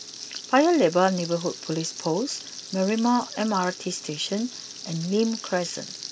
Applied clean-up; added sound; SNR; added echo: none; Frying (food); 13 dB; none.